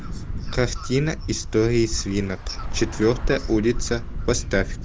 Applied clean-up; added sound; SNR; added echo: none; Traffic noise, roadway noise / Bus; 4 dB; none.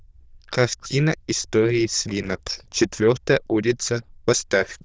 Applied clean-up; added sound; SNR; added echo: neural diffusion model UNIVERSE++.